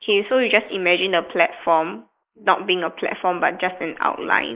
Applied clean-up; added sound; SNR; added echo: neural mask model Resemble Enhance denoiser.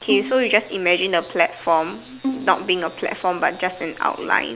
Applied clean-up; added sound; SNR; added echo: none; Bowed string instrument; 11 dB; none.